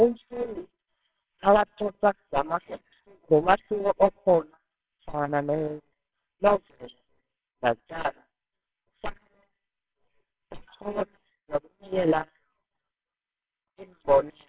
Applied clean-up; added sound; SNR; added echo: neural separator model SepFormer WHAMR!.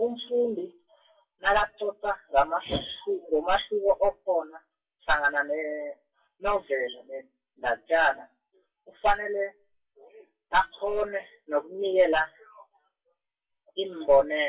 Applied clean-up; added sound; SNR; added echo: classical method WPE with log-MMSE.